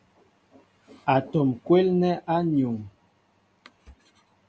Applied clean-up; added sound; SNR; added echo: none; none; none; none.